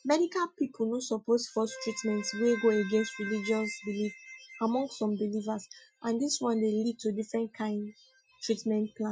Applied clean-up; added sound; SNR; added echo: classical method Wiener filter.